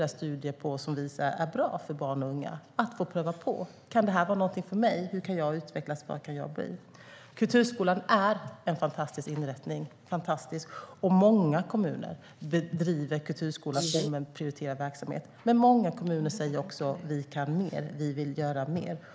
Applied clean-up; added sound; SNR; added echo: neural mask model Resemble Enhance denoiser.